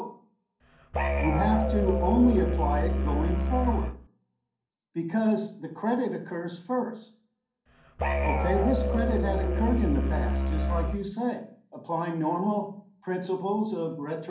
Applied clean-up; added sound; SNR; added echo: none; Musical instrument; -3 dB; reverberation time 0.6 s.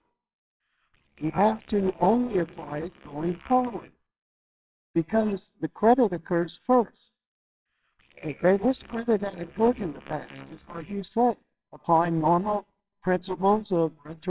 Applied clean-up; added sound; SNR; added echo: neural separator model SepFormer WHAMR!.